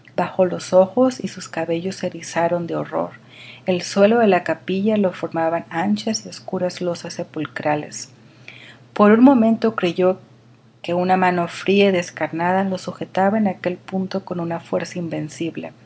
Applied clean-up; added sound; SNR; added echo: none; none; none; none.